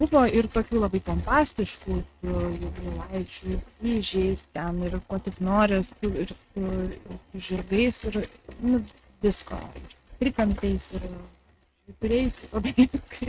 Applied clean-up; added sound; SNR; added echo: neural mask model RNNoise.